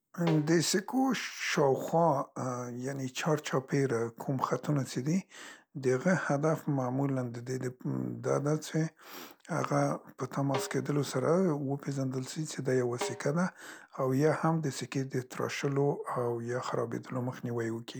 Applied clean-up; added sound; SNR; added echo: none; Snare drum; 13 dB; none.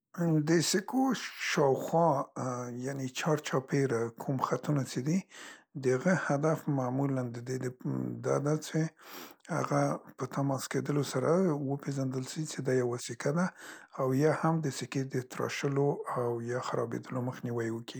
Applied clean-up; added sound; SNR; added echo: neural mask model Resemble Enhance denoiser.